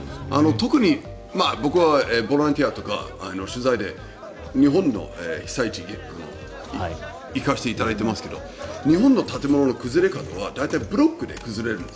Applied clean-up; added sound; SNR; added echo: none; none; none; none.